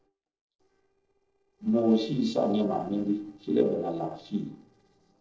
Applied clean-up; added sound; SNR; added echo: neural separator model SepFormer DNS4.